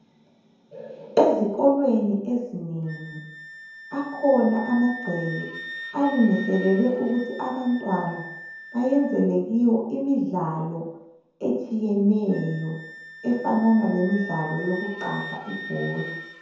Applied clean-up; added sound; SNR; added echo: none; Wind instrument, woodwind instrument; 16 dB; reverberation time 0.9 s.